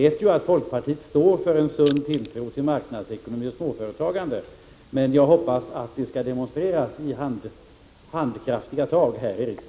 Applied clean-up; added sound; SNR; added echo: none; Crushing; 14 dB; none.